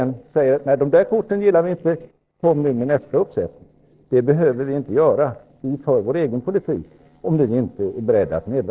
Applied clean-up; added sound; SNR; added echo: neural separator model SepFormer DNS4.